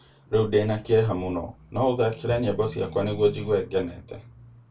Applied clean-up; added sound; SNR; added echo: none; Livestock, farm animals, working animals; 19 dB; reverberation time 0.2 s.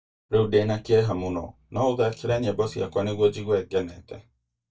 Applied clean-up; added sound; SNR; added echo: neural mask model DeepFilterNet 3.